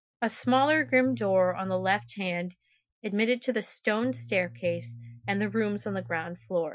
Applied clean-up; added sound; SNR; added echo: classical method Wiener filter.